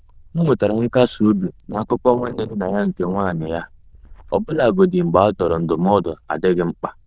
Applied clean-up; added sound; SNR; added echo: neural diffusion model UNIVERSE++.